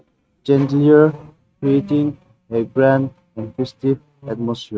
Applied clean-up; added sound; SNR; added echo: neural mask model RNNoise.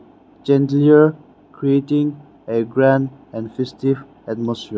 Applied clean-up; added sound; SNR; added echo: none; none; none; none.